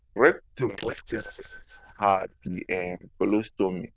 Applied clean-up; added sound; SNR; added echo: neural diffusion model UNIVERSE++.